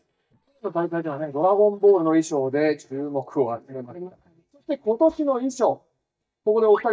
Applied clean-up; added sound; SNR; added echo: neural mask model DeepFilterNet 3.